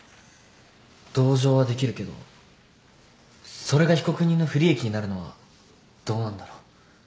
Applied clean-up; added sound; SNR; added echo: none; none; none; none.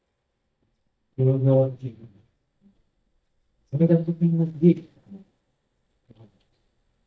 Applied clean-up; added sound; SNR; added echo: neural mask model DeepFilterNet 3.